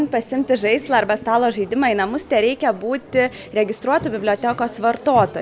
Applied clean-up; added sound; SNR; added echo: none; none; none; none.